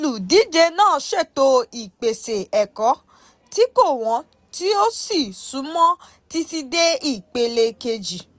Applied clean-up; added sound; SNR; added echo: none; none; none; none.